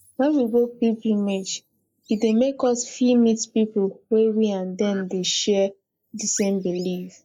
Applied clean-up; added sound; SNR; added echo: neural mask model Resemble Enhance denoiser.